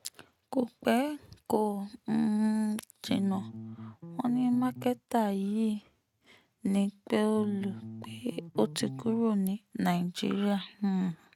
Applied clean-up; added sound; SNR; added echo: neural mask model RNNoise.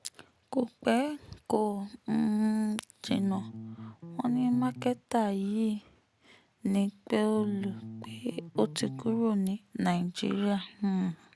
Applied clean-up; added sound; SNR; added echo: none; Bass guitar; 11 dB; none.